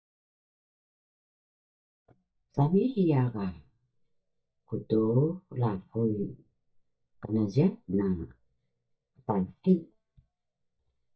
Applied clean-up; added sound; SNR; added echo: neural mask model DeepFilterNet 3.